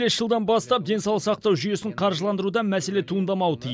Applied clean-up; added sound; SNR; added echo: none; none; none; none.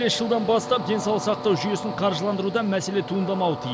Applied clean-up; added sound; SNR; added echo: none; Train; 9 dB; none.